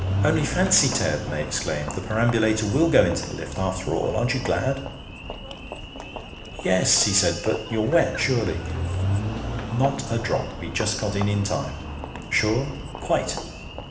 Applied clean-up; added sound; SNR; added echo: none; Engine; 6 dB; reverberation time 1.1 s.